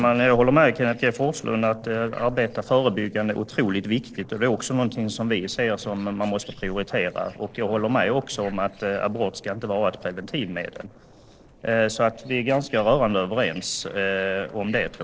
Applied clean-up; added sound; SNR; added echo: neural separator model SepFormer DNS4.